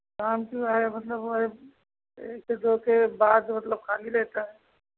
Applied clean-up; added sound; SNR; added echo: none; none; none; none.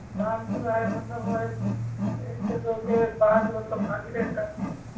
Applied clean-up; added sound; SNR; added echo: none; Wild animals; 3 dB; reverberation time 0.3 s.